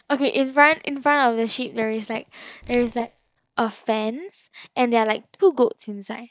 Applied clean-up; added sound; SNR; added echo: neural mask model DeepFilterNet 3.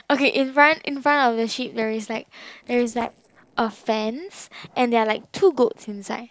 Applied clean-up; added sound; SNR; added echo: neural separator model SepFormer DNS4.